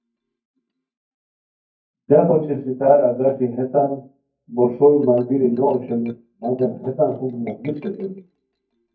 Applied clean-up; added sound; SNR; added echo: neural mask model DeepFilterNet 3.